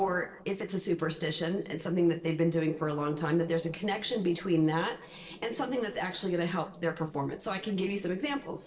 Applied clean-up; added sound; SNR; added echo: neural separator model SepFormer DNS4.